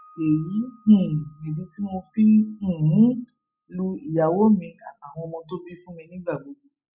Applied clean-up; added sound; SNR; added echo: classical method log-MMSE.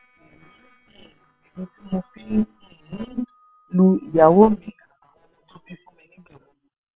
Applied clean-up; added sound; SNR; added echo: neural separator model SepFormer WHAM!.